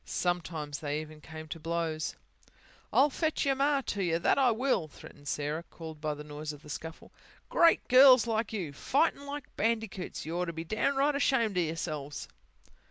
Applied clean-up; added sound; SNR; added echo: none; none; none; none.